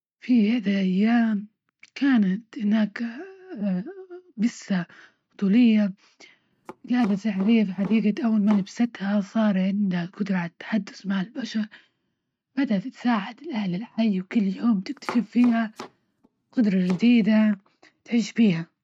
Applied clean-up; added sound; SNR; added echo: neural mask model RNNoise.